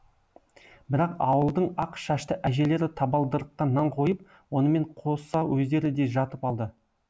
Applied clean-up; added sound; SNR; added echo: none; none; none; none.